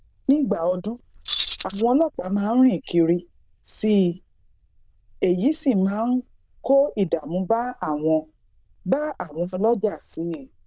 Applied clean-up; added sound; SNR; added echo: neural diffusion model UNIVERSE++.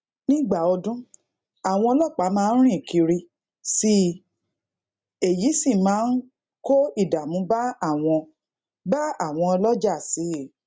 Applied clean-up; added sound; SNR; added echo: none; none; none; none.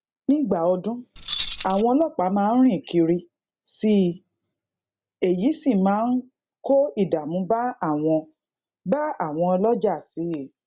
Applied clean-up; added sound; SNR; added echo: none; Keys jangling; 0 dB; none.